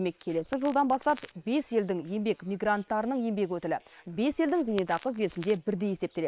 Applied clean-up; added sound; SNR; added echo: neural separator model SepFormer WHAM!.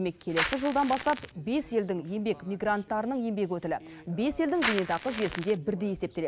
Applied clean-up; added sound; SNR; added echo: none; Crackle; 5 dB; none.